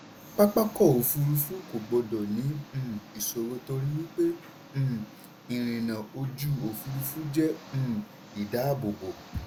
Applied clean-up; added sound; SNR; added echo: none; Engine; 18 dB; none.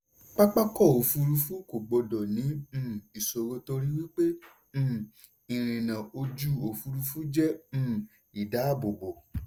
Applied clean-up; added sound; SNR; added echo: none; none; none; none.